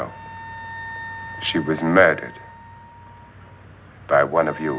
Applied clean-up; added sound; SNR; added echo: none; Wind instrument, woodwind instrument; 15 dB; none.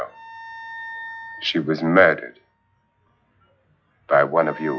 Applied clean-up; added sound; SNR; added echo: classical method log-MMSE.